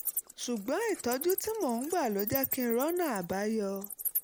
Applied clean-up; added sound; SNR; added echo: none; Wild animals; 7 dB; none.